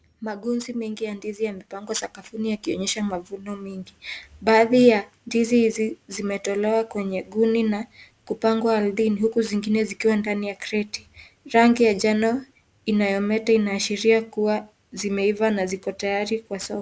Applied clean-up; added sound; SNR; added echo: none; none; none; none.